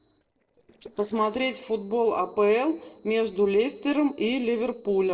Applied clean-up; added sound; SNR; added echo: neural separator model SepFormer DNS4.